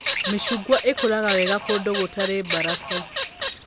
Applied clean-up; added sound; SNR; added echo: none; Bird vocalization, bird call, bird song / Fowl; 2 dB; none.